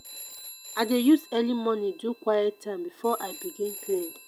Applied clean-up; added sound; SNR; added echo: none; Telephone; 16 dB; none.